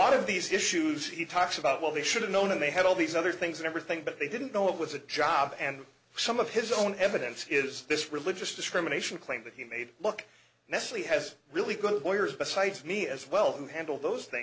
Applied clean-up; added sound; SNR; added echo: none; none; none; none.